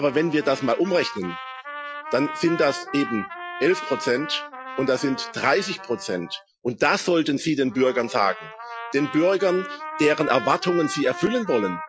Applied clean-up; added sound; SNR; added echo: classical method Wiener filter.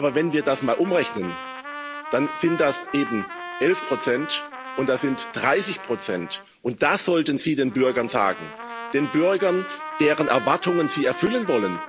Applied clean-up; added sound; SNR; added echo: none; Trumpet; 11 dB; none.